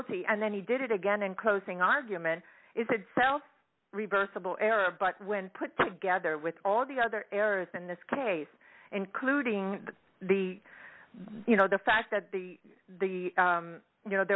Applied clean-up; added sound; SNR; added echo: none; none; none; none.